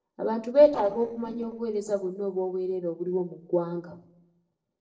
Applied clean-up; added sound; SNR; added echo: neural separator model SepFormer DNS4.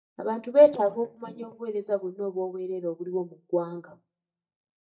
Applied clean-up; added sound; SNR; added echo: neural mask model DeepFilterNet 3.